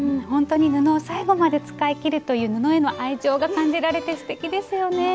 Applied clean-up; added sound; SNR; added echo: none; none; none; none.